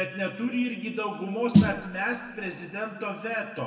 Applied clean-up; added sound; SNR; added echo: none; Snare drum; -3 dB; reverberation time 1.8 s.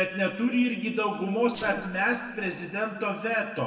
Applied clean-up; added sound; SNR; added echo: neural separator model SepFormer DNS4.